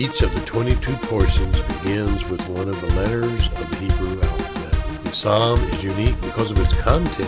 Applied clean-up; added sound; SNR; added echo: none; Drum kit; -2 dB; none.